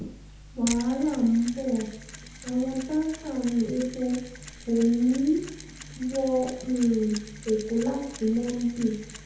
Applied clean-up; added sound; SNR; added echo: none; Mechanisms; 15 dB; reverberation time 0.8 s.